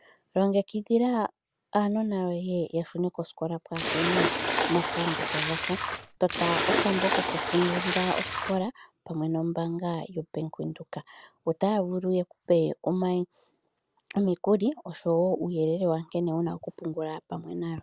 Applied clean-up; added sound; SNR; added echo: none; Splash, splatter; -1 dB; none.